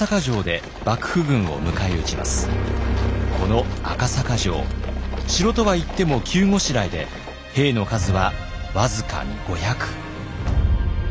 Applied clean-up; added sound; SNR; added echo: none; none; none; none.